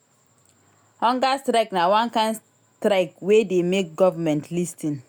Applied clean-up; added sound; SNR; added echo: none; none; none; none.